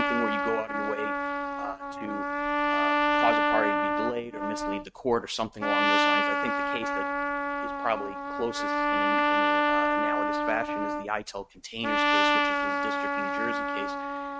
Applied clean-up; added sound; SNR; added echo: neural mask model RNNoise.